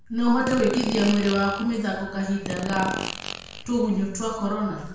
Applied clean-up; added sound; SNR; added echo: none; Fart; 10 dB; reverberation time 0.7 s.